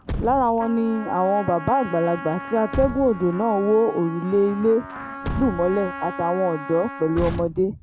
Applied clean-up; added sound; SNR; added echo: none; Truck + Trumpet; 10 dB; none.